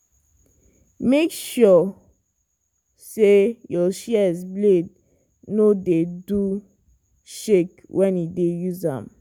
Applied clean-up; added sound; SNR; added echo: none; none; none; none.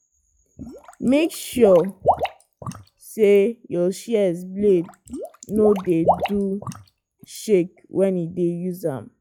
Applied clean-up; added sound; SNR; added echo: classical method log-MMSE.